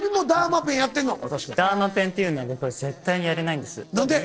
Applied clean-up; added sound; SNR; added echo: neural separator model SepFormer DNS4.